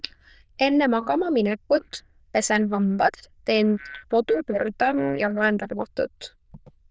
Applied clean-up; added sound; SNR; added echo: neural diffusion model UNIVERSE++.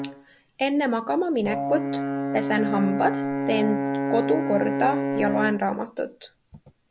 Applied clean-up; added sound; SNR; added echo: none; Brass instrument; 3 dB; none.